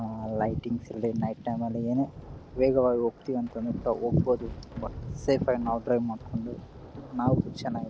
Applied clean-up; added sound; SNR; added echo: none; Thunder; 16 dB; none.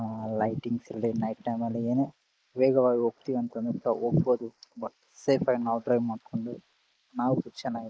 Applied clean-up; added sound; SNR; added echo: neural mask model Resemble Enhance denoiser.